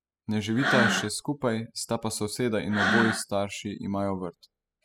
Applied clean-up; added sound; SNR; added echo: classical method spectral subtraction.